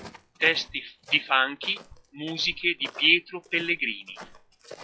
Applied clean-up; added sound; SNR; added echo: classical method log-MMSE.